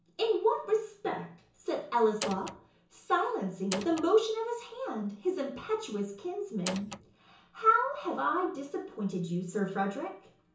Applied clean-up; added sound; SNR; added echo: none; Door; 7 dB; reverberation time 0.7 s.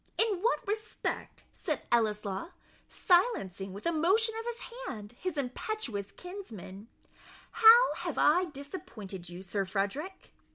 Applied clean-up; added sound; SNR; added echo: none; none; none; none.